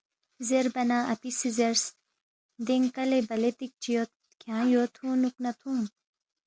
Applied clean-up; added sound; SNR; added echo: none; none; none; none.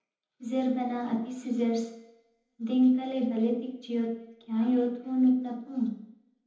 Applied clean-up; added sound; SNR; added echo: none; none; none; reverberation time 1.1 s.